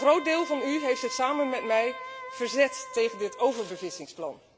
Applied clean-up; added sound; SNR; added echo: none; Wind instrument, woodwind instrument; 13 dB; none.